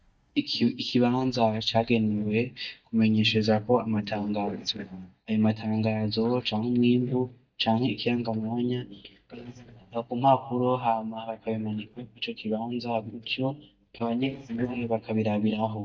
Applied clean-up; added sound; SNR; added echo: neural mask model DeepFilterNet 3.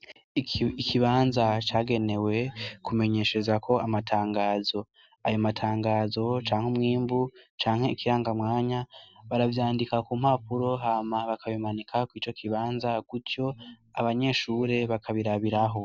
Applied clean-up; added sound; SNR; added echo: none; none; none; none.